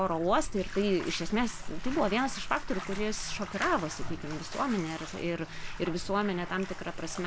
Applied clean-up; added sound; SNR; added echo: none; Bathtub (filling or washing); 5 dB; none.